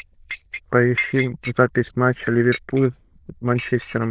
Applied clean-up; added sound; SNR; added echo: neural diffusion model UNIVERSE++.